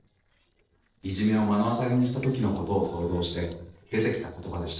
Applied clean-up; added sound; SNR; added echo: neural separator model SepFormer DNS4.